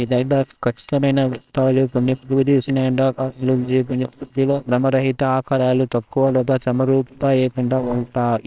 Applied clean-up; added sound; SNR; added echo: neural separator model SepFormer WHAMR!.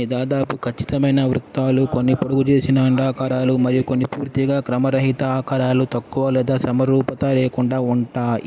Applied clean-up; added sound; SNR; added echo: none; none; none; none.